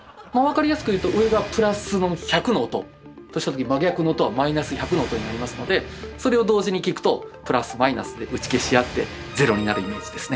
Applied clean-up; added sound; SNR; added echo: none; none; none; none.